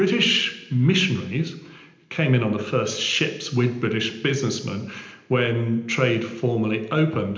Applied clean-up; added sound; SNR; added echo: none; none; none; reverberation time 0.9 s.